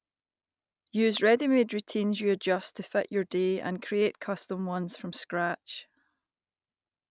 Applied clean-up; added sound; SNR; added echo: none; none; none; none.